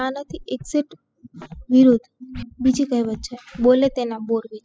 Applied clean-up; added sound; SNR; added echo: classical method spectral subtraction.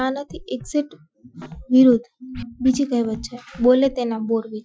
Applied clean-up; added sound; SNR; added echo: classical method Wiener filter.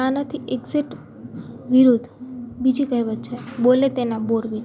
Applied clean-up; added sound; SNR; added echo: none; none; none; none.